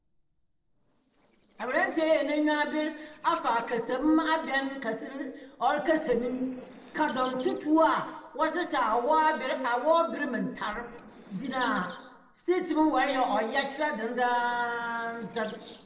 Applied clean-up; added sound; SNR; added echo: neural separator model SepFormer DNS4.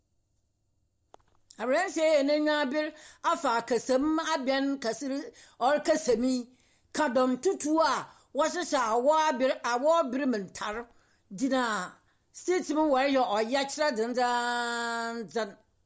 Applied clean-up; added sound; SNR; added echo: none; none; none; none.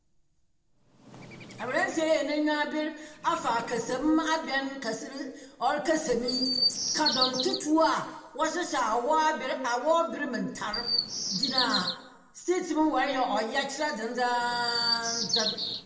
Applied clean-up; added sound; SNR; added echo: none; Chirp, tweet; 6 dB; reverberation time 0.9 s.